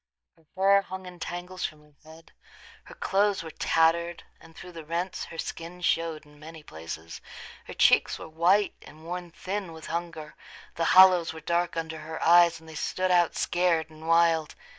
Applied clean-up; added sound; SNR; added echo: neural mask model DeepFilterNet 3.